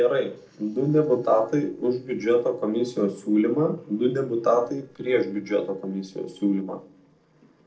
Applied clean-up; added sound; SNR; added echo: neural separator model SepFormer DNS4.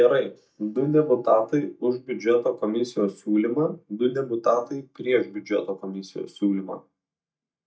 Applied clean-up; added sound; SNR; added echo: neural mask model DeepFilterNet 3.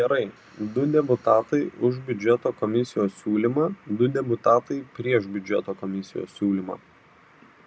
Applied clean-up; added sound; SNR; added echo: none; none; none; none.